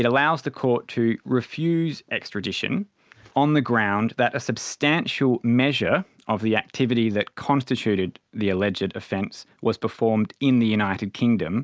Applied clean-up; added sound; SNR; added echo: none; none; none; none.